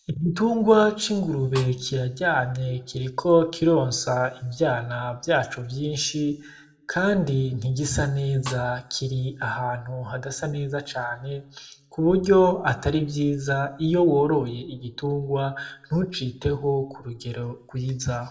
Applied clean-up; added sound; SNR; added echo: none; Snare drum; 16 dB; reverberation time 0.5 s.